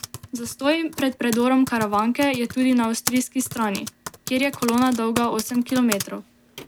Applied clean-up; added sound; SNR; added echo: none; Typing; 13 dB; none.